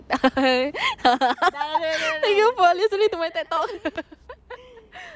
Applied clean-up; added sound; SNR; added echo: none; none; none; none.